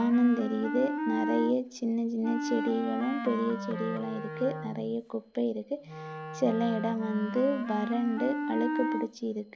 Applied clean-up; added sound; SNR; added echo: none; Wind instrument, woodwind instrument; 5 dB; none.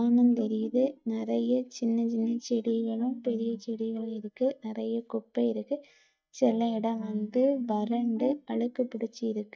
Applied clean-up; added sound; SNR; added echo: neural mask model DeepFilterNet 3.